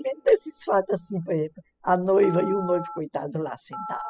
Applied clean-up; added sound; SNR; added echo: classical method spectral subtraction.